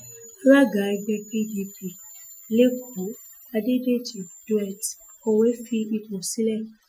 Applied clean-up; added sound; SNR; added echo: classical method Wiener filter.